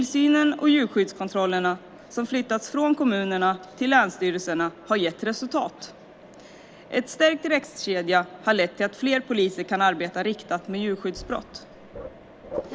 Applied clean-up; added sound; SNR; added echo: none; Mechanisms; 19 dB; none.